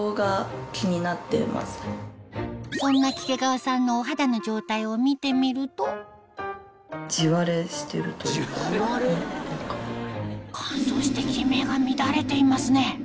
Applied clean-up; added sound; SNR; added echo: none; none; none; none.